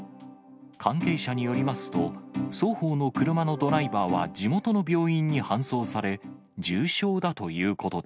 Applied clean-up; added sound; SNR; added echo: none; none; none; none.